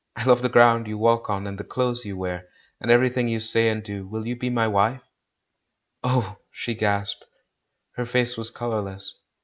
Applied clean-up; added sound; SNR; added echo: none; none; none; none.